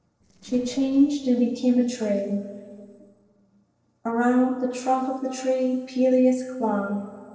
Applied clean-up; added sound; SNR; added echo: neural separator model SepFormer DNS4.